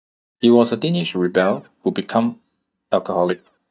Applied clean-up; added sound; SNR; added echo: neural mask model DeepFilterNet 3.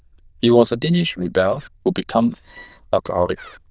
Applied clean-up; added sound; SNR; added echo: neural diffusion model UNIVERSE++.